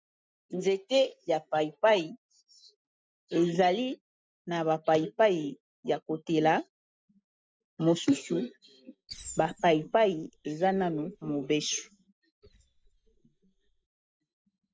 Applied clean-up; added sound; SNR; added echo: neural mask model DeepFilterNet 3.